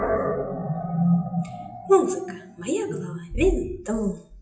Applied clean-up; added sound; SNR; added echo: classical method WPE with log-MMSE.